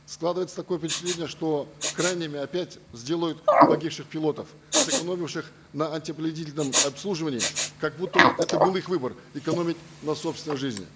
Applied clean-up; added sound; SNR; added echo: none; Respiratory sounds; -1 dB; none.